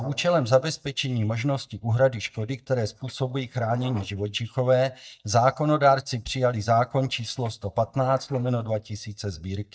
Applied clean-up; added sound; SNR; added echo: neural mask model DeepFilterNet 3.